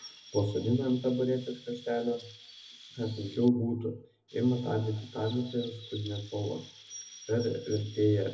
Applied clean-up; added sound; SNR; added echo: none; Chirp, tweet; 19 dB; reverberation time 0.4 s.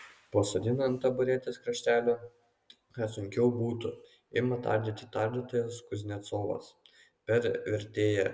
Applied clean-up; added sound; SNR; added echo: none; none; none; none.